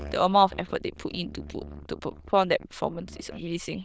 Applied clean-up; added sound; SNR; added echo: neural diffusion model UNIVERSE++.